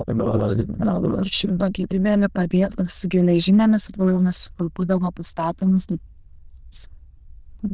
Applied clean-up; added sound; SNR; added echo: neural diffusion model UNIVERSE++.